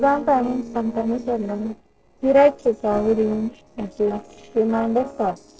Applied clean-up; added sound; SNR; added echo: neural separator model SepFormer DNS4.